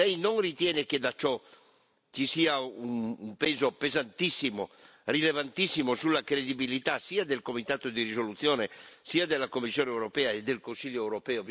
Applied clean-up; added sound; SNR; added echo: none; none; none; none.